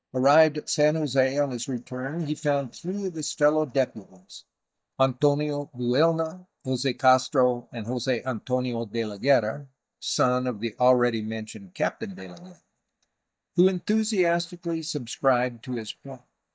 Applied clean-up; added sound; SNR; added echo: neural mask model DeepFilterNet 3.